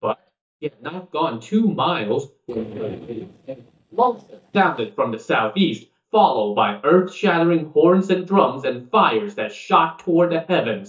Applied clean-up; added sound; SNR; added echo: neural mask model DeepFilterNet 3.